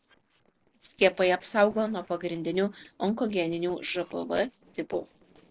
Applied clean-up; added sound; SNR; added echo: neural separator model SepFormer DNS4.